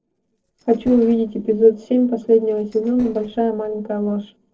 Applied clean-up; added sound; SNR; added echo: neural separator model SepFormer DNS4.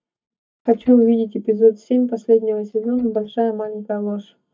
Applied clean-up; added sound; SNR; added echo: neural mask model DeepFilterNet 3.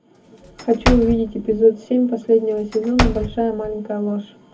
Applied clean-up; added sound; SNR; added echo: none; Slam / Wood; 6 dB; reverberation time 0.3 s.